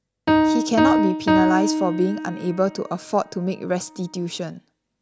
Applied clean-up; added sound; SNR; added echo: none; Piano; -2 dB; none.